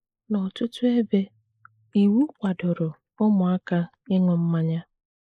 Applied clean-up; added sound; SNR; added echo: neural mask model Resemble Enhance denoiser.